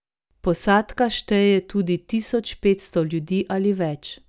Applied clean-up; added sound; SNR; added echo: none; none; none; none.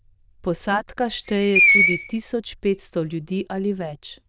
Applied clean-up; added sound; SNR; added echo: neural diffusion model UNIVERSE++.